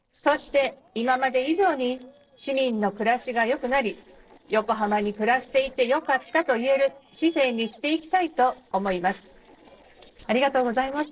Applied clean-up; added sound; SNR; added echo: neural separator model SepFormer DNS4.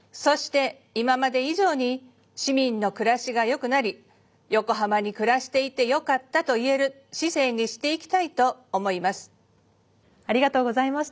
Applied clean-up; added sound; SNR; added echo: none; none; none; none.